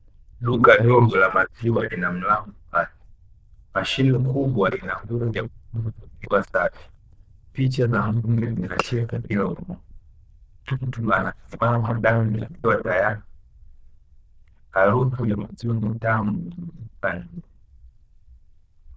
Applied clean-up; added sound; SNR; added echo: neural diffusion model UNIVERSE++.